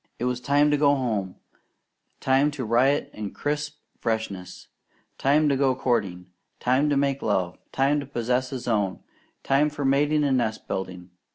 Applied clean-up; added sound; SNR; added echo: none; none; none; none.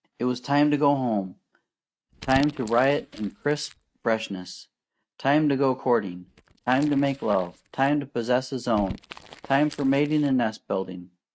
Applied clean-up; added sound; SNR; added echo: neural mask model RNNoise.